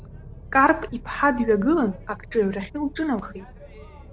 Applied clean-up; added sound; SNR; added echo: none; Boat, Water vehicle; 17 dB; none.